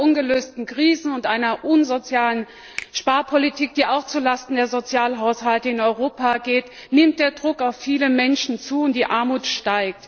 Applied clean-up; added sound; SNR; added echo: neural separator model SepFormer DNS4.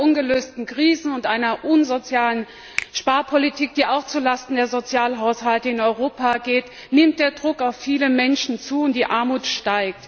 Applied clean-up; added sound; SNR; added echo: none; Finger snapping; 17 dB; none.